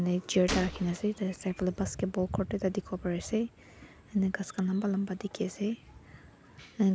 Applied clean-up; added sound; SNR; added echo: none; Gunshot, gunfire; 7 dB; none.